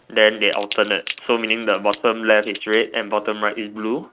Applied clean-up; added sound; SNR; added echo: neural mask model RNNoise.